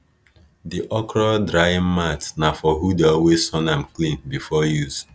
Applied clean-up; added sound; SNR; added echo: none; none; none; none.